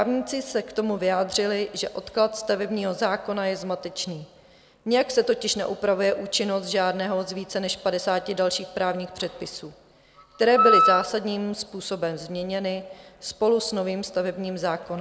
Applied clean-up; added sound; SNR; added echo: none; Wind instrument, woodwind instrument; -3 dB; none.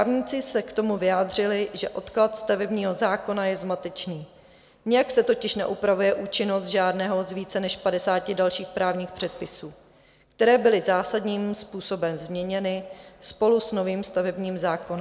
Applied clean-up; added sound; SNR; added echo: none; none; none; none.